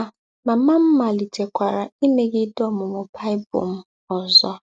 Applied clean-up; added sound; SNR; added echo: neural mask model Resemble Enhance denoiser.